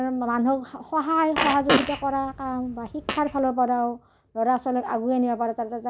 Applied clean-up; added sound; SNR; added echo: none; Fart; 3 dB; none.